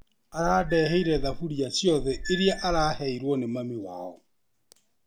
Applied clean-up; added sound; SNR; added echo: none; Squeak / Screech; 7 dB; none.